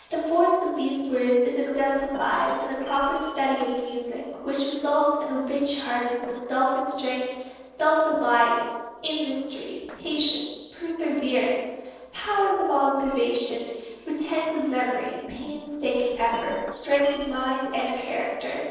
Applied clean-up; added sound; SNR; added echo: neural separator model SepFormer DNS4.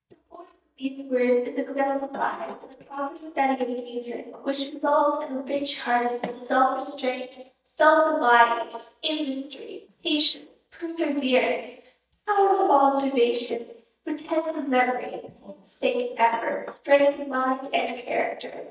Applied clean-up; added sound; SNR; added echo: neural mask model DeepFilterNet 3.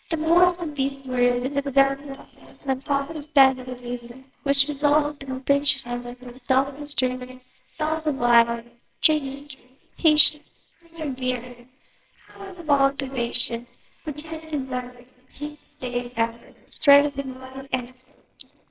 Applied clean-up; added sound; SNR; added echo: neural separator model SepFormer WHAMR!.